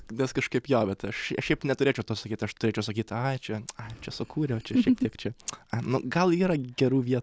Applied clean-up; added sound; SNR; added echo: none; none; none; none.